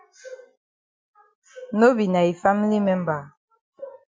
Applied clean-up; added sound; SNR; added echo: none; none; none; none.